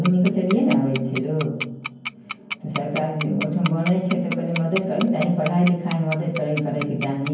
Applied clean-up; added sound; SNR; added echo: none; Tick-tock; 11 dB; reverberation time 0.9 s.